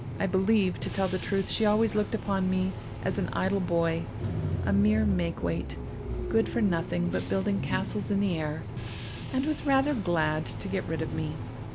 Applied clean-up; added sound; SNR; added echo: none; Bus / Engine; 6 dB; none.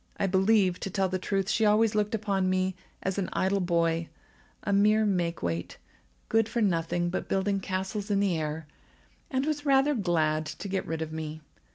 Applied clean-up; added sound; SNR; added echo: none; none; none; none.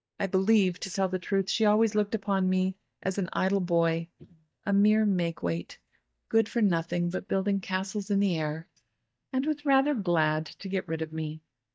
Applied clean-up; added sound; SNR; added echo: neural mask model DeepFilterNet 3.